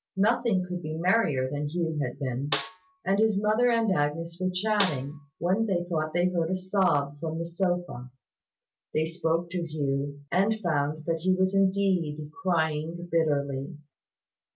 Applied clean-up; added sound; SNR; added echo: none; Snare drum; 10 dB; none.